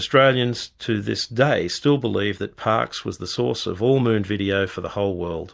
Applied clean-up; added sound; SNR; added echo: none; none; none; none.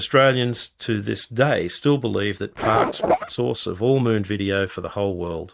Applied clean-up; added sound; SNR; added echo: neural mask model RNNoise.